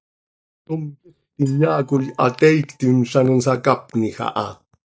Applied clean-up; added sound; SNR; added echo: neural mask model DeepFilterNet 3.